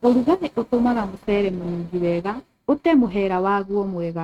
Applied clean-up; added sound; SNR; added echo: neural mask model RNNoise.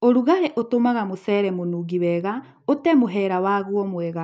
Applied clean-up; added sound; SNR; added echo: none; none; none; none.